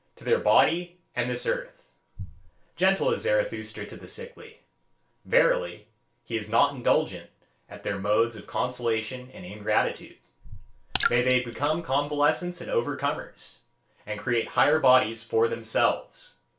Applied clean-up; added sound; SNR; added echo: none; Raindrop / Splash, splatter; 3 dB; reverberation time 0.3 s.